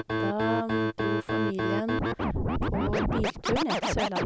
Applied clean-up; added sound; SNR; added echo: none; Scratching (performance technique); -4 dB; none.